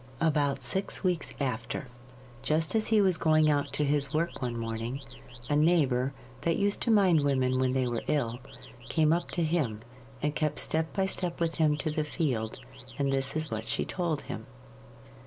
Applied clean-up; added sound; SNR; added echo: none; Alarm / Car; 15 dB; none.